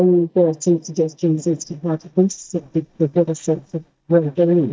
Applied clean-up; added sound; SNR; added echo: neural mask model DeepFilterNet 3.